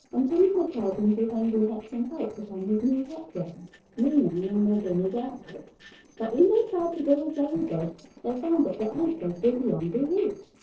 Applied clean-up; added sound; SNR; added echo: neural separator model SepFormer DNS4.